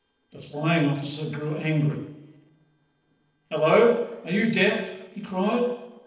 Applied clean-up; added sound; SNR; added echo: neural separator model SepFormer DNS4.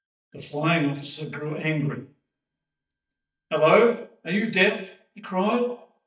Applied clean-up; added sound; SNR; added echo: neural mask model DeepFilterNet 3.